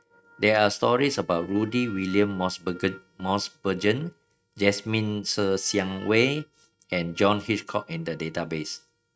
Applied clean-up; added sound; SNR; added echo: neural mask model RNNoise.